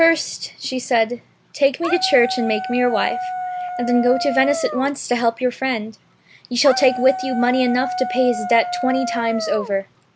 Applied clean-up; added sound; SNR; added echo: none; Dog; 6 dB; none.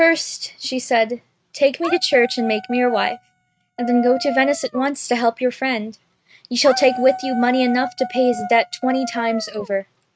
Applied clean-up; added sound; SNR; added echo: neural mask model RNNoise.